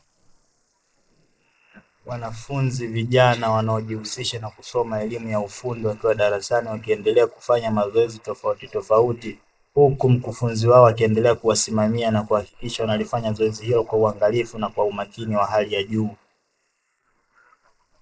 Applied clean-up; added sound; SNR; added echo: neural mask model Resemble Enhance denoiser.